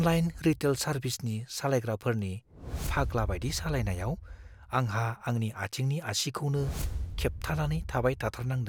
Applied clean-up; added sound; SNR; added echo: none; Whoosh, swoosh, swish; 9 dB; none.